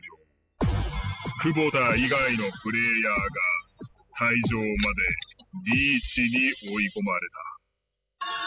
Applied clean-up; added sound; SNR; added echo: classical method spectral subtraction.